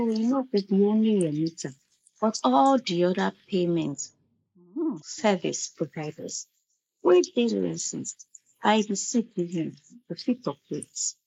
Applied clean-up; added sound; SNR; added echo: neural mask model Resemble Enhance denoiser.